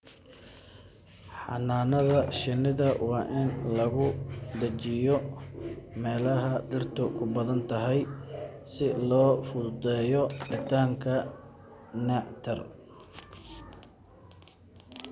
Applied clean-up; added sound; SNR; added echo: none; Shatter; 18 dB; none.